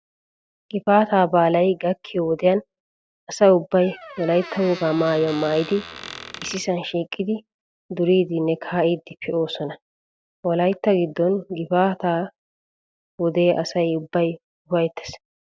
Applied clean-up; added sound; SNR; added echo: none; Squeak; 15 dB; none.